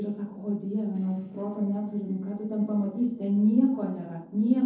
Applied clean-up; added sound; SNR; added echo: neural separator model SepFormer DNS4.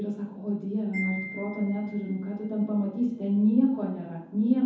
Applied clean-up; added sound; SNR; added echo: none; Wind chime; 17 dB; reverberation time 0.9 s.